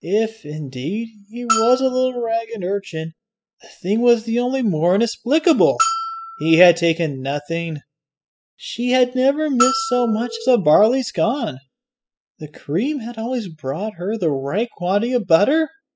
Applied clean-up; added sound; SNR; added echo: classical method spectral subtraction.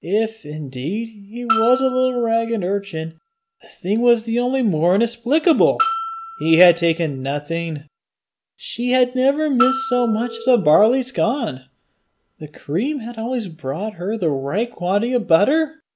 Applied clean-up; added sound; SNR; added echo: none; Bell + Telephone; 8 dB; none.